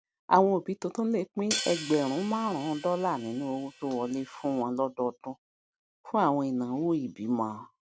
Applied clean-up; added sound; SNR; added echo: none; Hi-hat; 10 dB; none.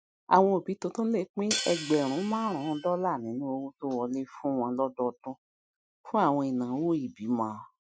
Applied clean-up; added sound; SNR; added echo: classical method Wiener filter.